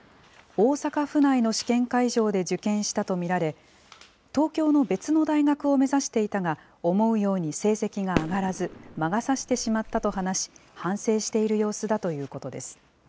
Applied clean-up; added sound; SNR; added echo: none; Fireworks; 10 dB; none.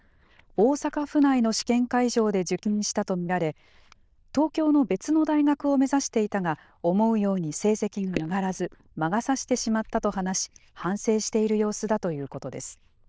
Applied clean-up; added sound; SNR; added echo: neural diffusion model UNIVERSE++.